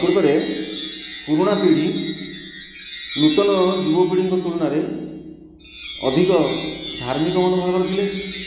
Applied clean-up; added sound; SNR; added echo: none; Wind chime; 13 dB; none.